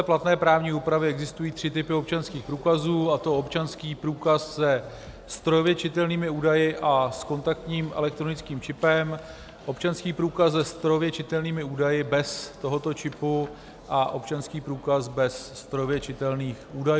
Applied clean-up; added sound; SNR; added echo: none; none; none; none.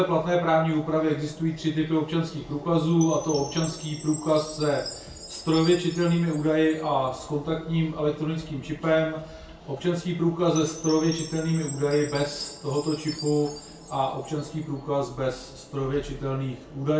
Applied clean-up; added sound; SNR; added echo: none; Chime; 18 dB; reverberation time 0.3 s.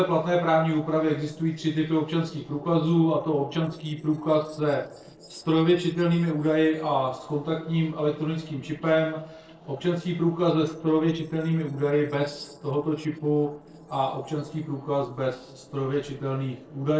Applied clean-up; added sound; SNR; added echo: neural separator model SepFormer DNS4.